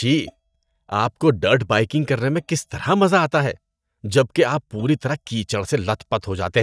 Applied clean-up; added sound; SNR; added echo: neural mask model DeepFilterNet 3.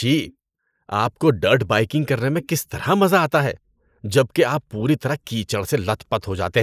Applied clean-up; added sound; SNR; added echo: neural mask model Resemble Enhance denoiser.